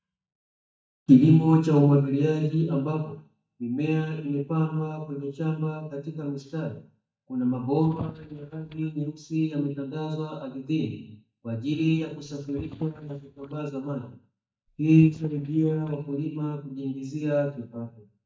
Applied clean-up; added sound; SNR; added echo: neural mask model DeepFilterNet 3.